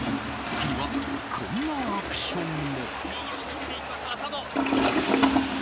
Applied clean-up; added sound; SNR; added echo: none; Toilet flush; -3 dB; none.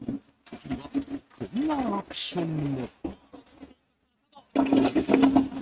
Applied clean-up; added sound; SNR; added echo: neural mask model RNNoise.